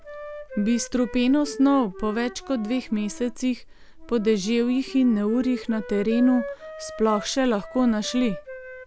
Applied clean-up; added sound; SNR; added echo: none; Wind instrument, woodwind instrument; 15 dB; none.